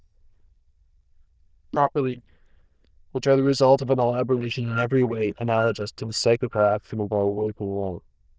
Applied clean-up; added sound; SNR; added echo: neural diffusion model UNIVERSE++.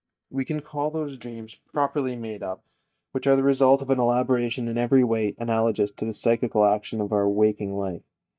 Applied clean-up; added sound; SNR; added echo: neural mask model DeepFilterNet 3.